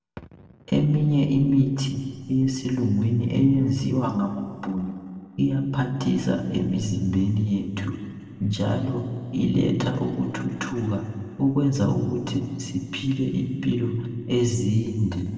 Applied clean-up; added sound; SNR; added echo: none; none; none; reverberation time 2.1 s.